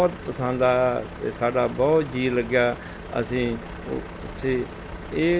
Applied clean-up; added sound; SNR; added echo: none; Truck; 13 dB; none.